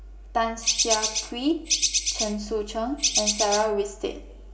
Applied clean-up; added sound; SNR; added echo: none; Bird; -3 dB; reverberation time 1.4 s.